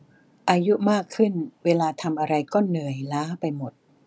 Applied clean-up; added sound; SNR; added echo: none; none; none; none.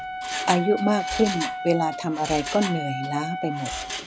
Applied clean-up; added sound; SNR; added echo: none; Wind instrument, woodwind instrument + Mechanisms; 5 dB; none.